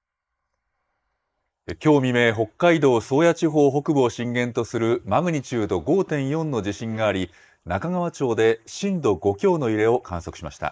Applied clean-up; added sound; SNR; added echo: neural mask model Resemble Enhance denoiser.